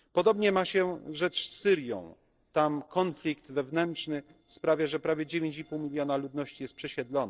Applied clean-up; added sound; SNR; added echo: neural separator model SepFormer DNS4.